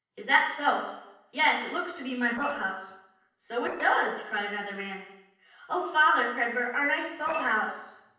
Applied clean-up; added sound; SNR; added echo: neural separator model SepFormer DNS4.